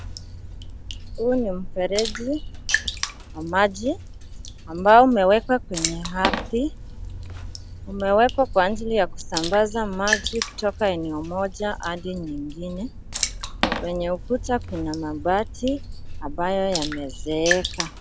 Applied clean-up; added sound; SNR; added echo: none; Water / Splash, splatter; 7 dB; none.